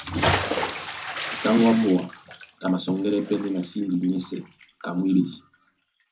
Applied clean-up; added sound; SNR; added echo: none; Bathtub (filling or washing) / Splash, splatter; 6 dB; reverberation time 0.3 s.